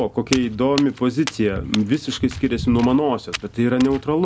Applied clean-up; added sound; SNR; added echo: none; Walk, footsteps; 12 dB; none.